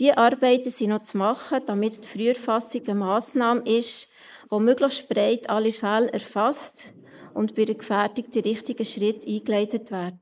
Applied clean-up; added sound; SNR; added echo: neural mask model Resemble Enhance denoiser.